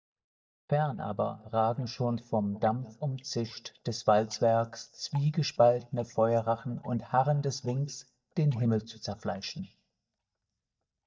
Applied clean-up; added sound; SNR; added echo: neural mask model DeepFilterNet 3.